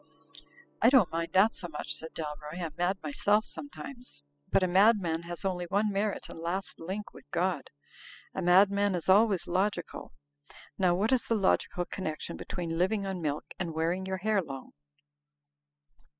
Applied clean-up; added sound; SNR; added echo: classical method spectral subtraction.